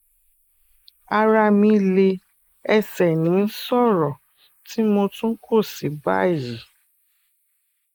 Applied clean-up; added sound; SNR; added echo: neural mask model Resemble Enhance denoiser.